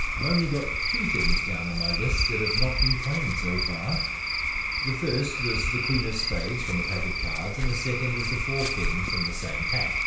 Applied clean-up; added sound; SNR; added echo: none; Cricket / Frog; -3 dB; reverberation time 0.5 s.